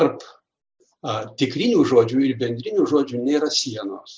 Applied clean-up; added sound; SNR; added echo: none; none; none; none.